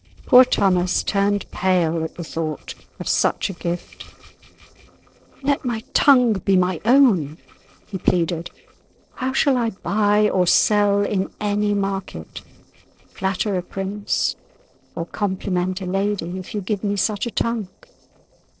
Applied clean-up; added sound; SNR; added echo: neural separator model SepFormer DNS4.